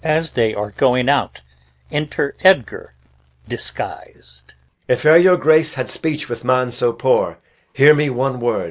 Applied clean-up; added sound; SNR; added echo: none; none; none; none.